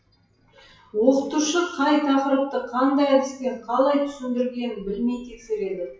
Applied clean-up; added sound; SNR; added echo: classical method WPE with log-MMSE.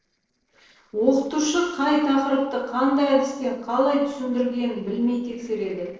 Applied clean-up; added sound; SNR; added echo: neural separator model SepFormer DNS4.